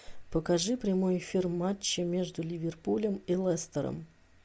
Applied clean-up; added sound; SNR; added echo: none; none; none; none.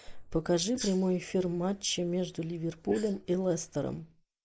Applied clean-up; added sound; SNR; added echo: neural mask model Resemble Enhance denoiser.